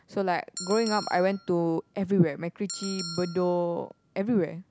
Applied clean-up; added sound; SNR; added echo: none; Bell; 14 dB; none.